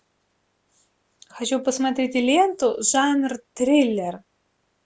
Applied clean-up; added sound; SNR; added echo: none; none; none; none.